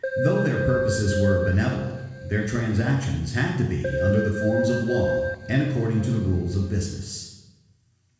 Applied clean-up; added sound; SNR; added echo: none; Keyboard (musical); 4 dB; reverberation time 1.1 s.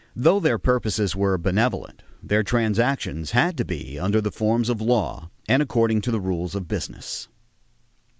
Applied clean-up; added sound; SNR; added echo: none; none; none; none.